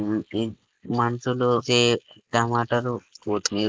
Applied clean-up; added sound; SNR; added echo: neural mask model Resemble Enhance denoiser.